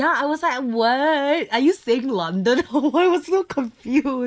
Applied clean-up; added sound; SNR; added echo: neural mask model Resemble Enhance denoiser.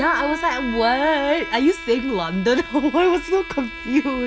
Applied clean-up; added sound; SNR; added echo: none; Bowed string instrument; 12 dB; none.